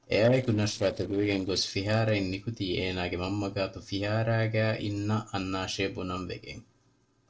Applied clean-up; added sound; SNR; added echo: neural separator model SepFormer DNS4.